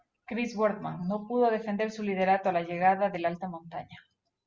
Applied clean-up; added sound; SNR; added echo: none; none; none; none.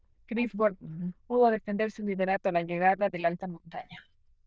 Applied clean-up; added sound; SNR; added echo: neural diffusion model UNIVERSE++.